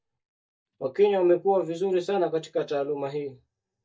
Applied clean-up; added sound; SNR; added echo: neural mask model DeepFilterNet 3.